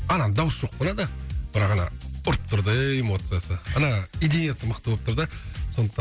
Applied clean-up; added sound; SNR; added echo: none; none; none; none.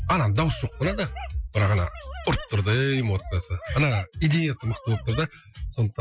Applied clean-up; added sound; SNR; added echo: classical method Wiener filter.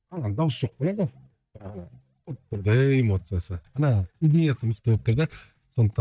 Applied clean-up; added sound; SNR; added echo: neural mask model DeepFilterNet 3.